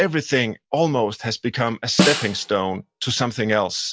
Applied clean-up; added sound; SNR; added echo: none; Snare drum; 2 dB; none.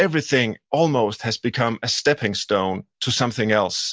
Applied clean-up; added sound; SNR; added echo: none; none; none; none.